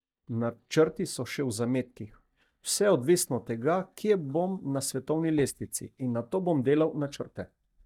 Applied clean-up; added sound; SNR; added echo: neural mask model DeepFilterNet 3.